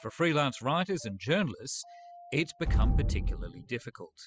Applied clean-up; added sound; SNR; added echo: classical method spectral subtraction.